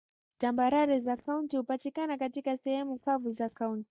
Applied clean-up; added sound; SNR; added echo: neural mask model DeepFilterNet 3.